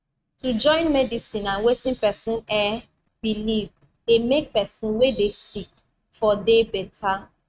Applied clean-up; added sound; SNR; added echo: neural mask model RNNoise.